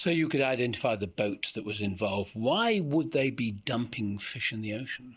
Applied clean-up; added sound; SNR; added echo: none; none; none; none.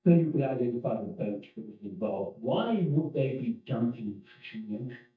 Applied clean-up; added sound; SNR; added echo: neural mask model DeepFilterNet 3.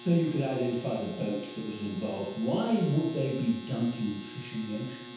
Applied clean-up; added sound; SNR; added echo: none; Domestic sounds, home sounds; 13 dB; reverberation time 0.9 s.